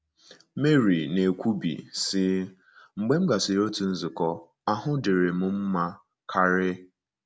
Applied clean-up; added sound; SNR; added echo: none; none; none; none.